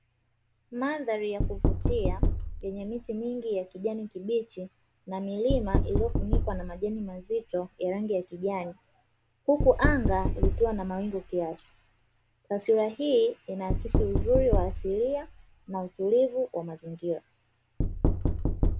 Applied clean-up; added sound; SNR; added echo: none; Knock; 1 dB; none.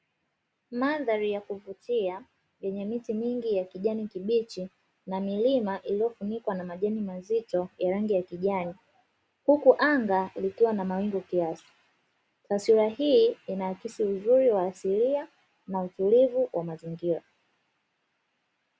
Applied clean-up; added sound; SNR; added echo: none; none; none; none.